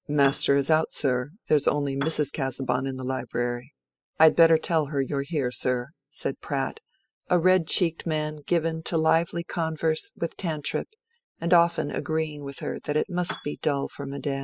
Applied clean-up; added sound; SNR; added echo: classical method spectral subtraction.